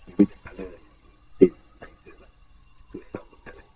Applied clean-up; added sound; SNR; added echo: neural mask model DeepFilterNet 3.